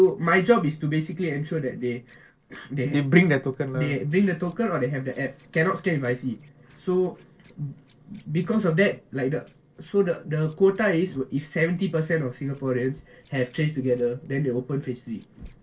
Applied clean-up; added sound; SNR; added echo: neural separator model SepFormer DNS4.